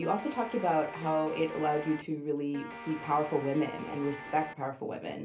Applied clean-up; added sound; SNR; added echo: none; Guitar; 12 dB; reverberation time 0.3 s.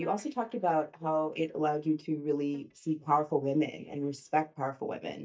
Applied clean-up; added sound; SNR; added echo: neural mask model DeepFilterNet 3.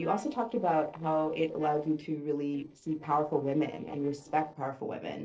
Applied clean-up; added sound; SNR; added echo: neural separator model SepFormer DNS4.